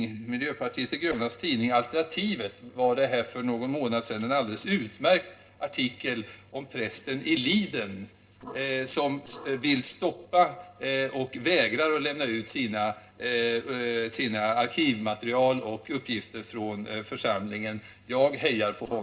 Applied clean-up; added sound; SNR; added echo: neural separator model SepFormer DNS4.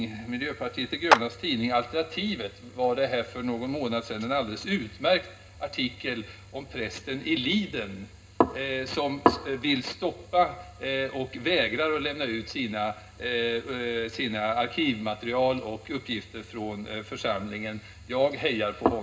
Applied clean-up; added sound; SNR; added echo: none; Clapping; -1 dB; reverberation time 0.2 s.